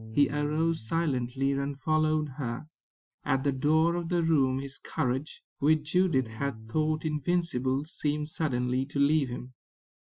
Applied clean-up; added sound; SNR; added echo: classical method Wiener filter.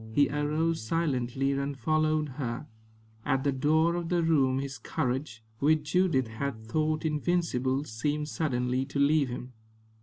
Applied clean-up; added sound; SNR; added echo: none; Bass guitar; 19 dB; none.